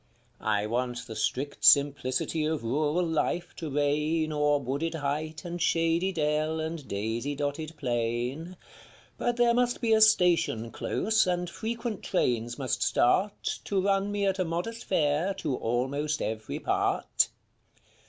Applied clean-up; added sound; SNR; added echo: none; none; none; none.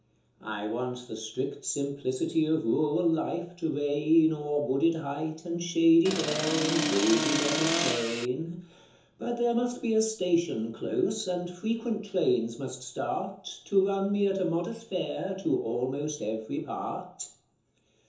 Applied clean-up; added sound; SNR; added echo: none; Accelerating, revving, vroom; 0 dB; reverberation time 0.6 s.